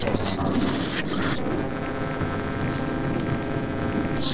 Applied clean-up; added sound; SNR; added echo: neural separator model SepFormer DNS4.